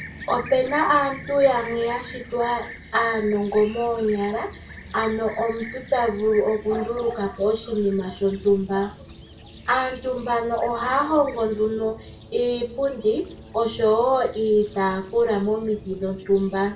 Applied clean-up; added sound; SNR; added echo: none; Fixed-wing aircraft, airplane; 17 dB; reverberation time 0.3 s.